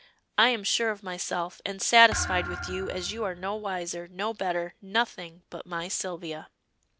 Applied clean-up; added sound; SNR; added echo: none; Thump, thud; 10 dB; none.